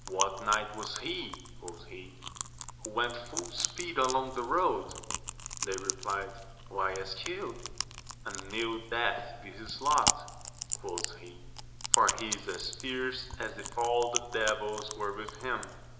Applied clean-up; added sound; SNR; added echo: none; Chewing, mastication; 4 dB; reverberation time 0.8 s.